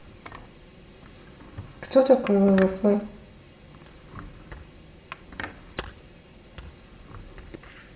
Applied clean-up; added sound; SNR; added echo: none; Squeak; 13 dB; reverberation time 0.5 s.